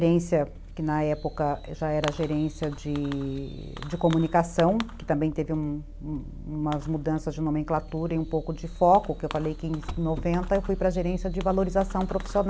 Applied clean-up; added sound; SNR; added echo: none; Fireworks; 11 dB; none.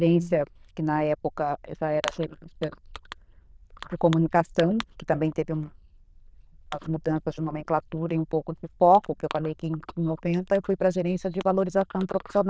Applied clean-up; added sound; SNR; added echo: neural diffusion model UNIVERSE++.